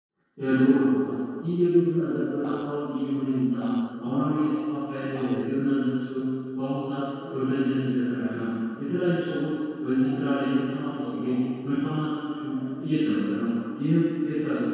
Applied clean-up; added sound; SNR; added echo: neural separator model SepFormer DNS4.